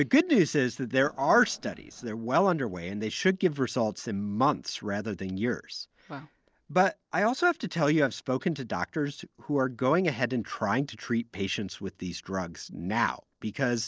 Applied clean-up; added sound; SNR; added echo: neural separator model SepFormer DNS4.